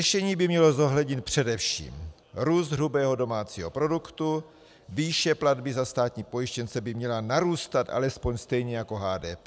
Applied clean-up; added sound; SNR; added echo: none; none; none; none.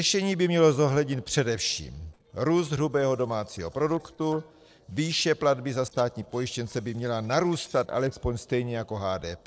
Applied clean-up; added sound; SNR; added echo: neural separator model SepFormer DNS4.